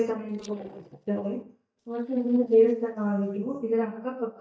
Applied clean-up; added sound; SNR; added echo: neural mask model DeepFilterNet 3.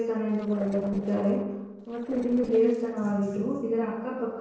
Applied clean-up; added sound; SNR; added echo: neural separator model SepFormer DNS4.